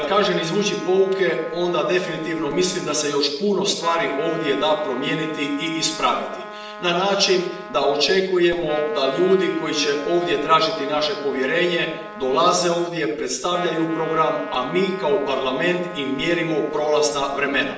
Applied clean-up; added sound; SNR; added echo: none; Trumpet; 13 dB; reverberation time 0.8 s.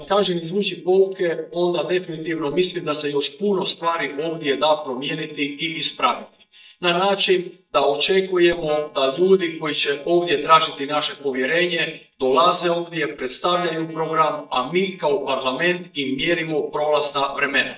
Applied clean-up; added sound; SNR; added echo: neural mask model DeepFilterNet 3.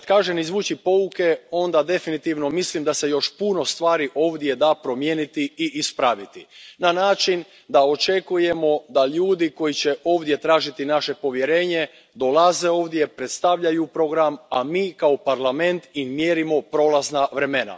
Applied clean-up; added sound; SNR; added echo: none; none; none; none.